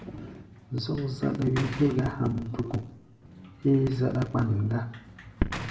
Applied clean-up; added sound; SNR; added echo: none; Sliding door / Slam; 15 dB; reverberation time 0.8 s.